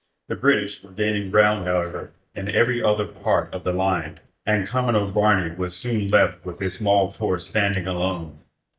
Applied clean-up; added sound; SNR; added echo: neural mask model DeepFilterNet 3.